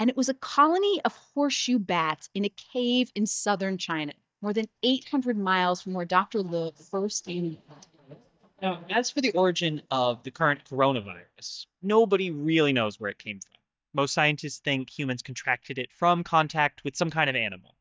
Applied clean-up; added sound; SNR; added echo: neural mask model DeepFilterNet 3.